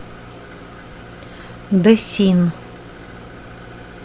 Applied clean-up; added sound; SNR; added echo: none; Idling; 17 dB; none.